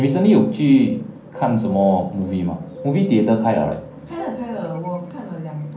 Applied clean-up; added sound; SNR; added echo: none; Bird; 16 dB; reverberation time 0.6 s.